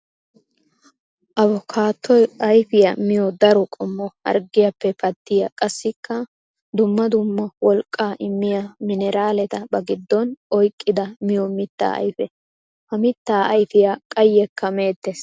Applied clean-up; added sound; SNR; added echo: none; none; none; none.